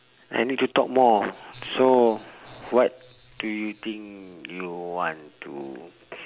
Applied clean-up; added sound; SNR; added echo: none; none; none; none.